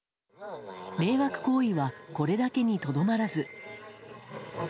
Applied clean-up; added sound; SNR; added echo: none; none; none; none.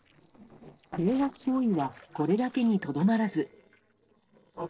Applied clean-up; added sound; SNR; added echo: neural separator model SepFormer DNS4.